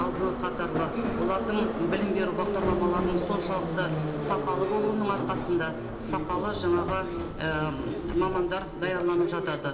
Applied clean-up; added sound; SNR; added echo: none; Subway, metro, underground; 2 dB; reverberation time 1.2 s.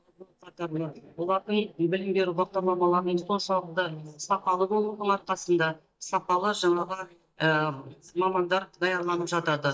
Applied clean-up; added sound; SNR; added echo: neural mask model DeepFilterNet 3.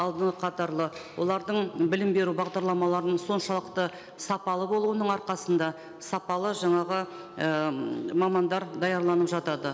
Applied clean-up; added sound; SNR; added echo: none; none; none; none.